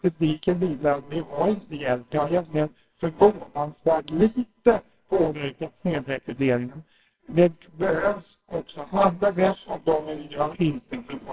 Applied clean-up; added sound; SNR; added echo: neural separator model SepFormer WHAMR!.